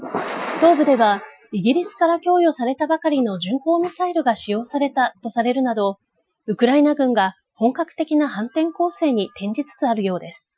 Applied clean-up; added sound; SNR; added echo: classical method Wiener filter.